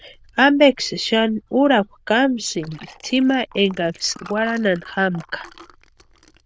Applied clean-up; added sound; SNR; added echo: neural diffusion model UNIVERSE++.